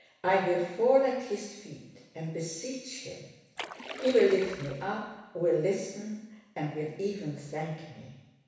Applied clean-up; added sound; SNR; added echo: none; Splash, splatter; 12 dB; reverberation time 1.1 s.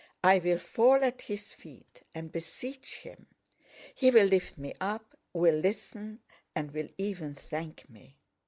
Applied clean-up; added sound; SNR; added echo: none; none; none; none.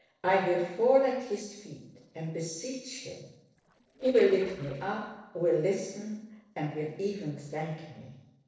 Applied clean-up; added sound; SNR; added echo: neural separator model SepFormer DNS4.